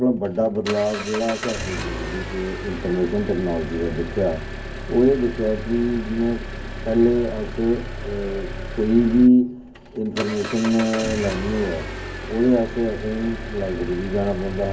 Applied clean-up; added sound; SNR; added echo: none; Engine; 9 dB; reverberation time 0.3 s.